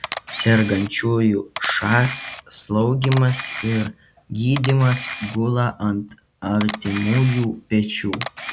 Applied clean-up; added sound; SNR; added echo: none; Camera; 10 dB; none.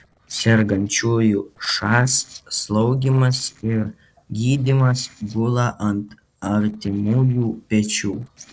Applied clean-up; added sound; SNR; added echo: neural separator model SepFormer DNS4.